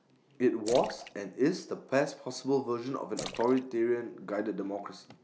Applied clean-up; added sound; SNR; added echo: none; Splash, splatter; 16 dB; none.